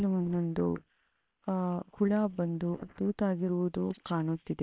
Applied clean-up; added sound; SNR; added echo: neural separator model SepFormer WHAM!.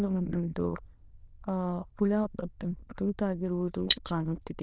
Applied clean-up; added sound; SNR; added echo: neural diffusion model UNIVERSE++.